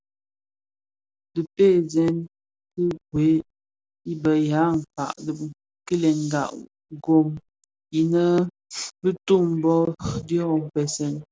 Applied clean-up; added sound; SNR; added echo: none; none; none; none.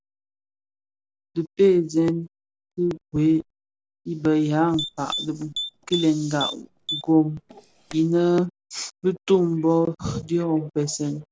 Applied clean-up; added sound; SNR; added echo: none; Typing; 11 dB; none.